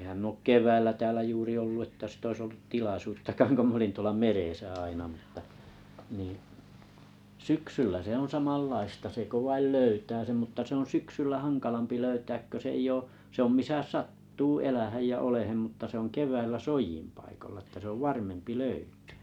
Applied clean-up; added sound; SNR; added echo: none; none; none; none.